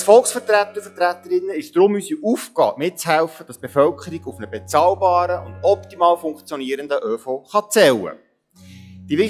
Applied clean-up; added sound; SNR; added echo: classical method log-MMSE.